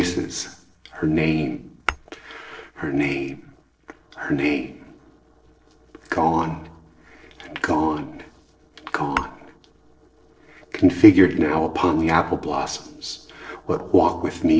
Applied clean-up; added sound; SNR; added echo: neural separator model SepFormer DNS4.